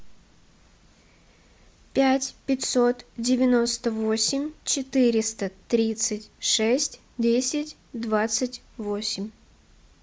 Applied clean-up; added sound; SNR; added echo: none; none; none; none.